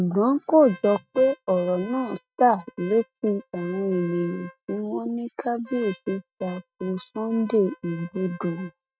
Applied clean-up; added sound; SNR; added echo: neural mask model RNNoise.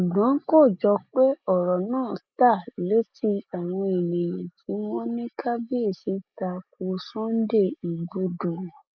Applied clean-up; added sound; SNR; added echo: neural mask model Resemble Enhance denoiser.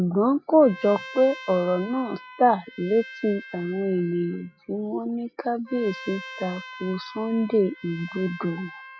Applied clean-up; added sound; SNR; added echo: classical method log-MMSE.